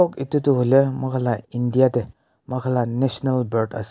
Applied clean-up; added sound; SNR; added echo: none; none; none; none.